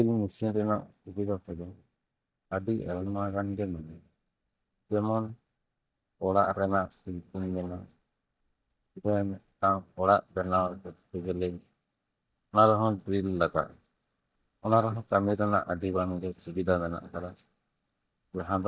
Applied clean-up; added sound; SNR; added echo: neural mask model DeepFilterNet 3.